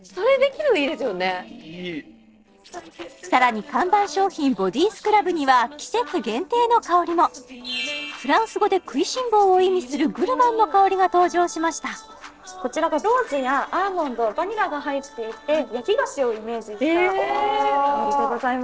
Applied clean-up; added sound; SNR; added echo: neural separator model SepFormer DNS4.